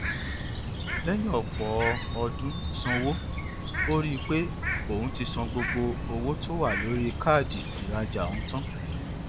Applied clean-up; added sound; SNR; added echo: none; Bird; 1 dB; none.